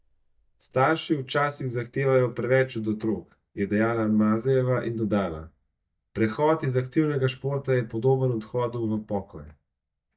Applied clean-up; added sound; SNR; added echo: neural mask model DeepFilterNet 3.